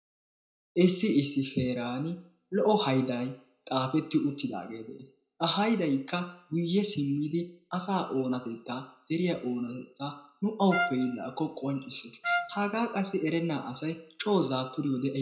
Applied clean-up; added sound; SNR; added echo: none; Trumpet; 5 dB; reverberation time 0.4 s.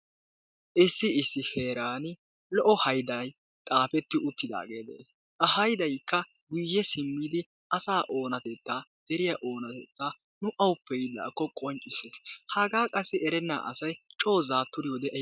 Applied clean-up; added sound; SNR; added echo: none; none; none; none.